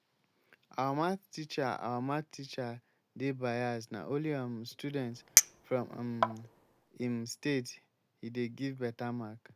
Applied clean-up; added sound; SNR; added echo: none; Chink, clink; -4 dB; none.